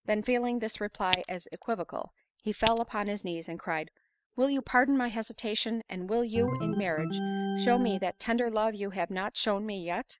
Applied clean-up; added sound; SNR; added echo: neural mask model RNNoise.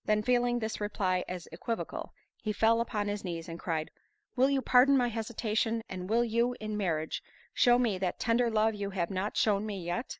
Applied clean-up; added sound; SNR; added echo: none; none; none; none.